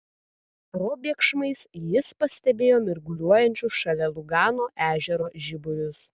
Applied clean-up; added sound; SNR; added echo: none; none; none; none.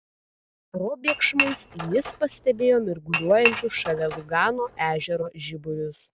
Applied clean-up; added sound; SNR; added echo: none; Dishes, pots, and pans / Chink, clink; 5 dB; none.